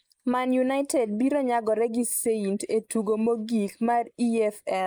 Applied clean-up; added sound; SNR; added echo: neural mask model Resemble Enhance denoiser.